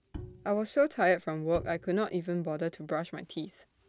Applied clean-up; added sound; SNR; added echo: none; Bowed string instrument; 16 dB; none.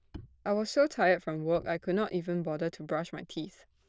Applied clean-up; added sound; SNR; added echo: neural diffusion model UNIVERSE++.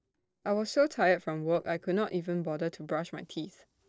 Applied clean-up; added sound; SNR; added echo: neural separator model SepFormer DNS4.